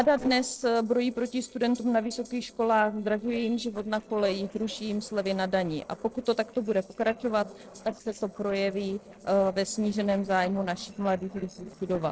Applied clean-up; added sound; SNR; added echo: neural separator model SepFormer DNS4.